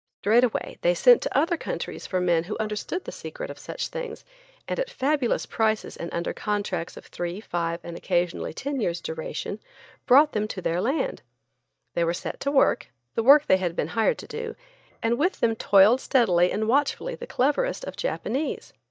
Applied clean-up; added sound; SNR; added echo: neural mask model DeepFilterNet 3.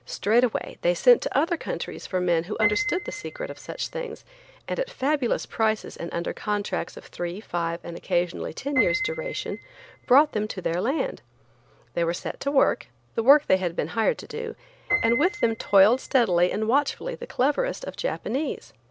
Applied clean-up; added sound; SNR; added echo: none; Piano; 13 dB; none.